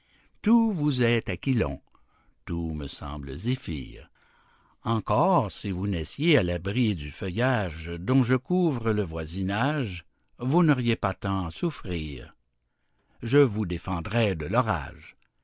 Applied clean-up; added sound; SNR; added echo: none; none; none; none.